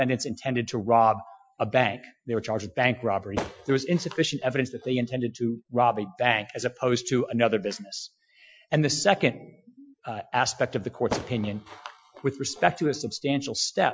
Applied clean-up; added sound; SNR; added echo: classical method Wiener filter.